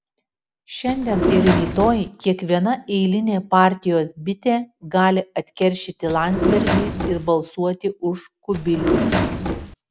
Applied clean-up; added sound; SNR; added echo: none; Drawer open or close; 0 dB; none.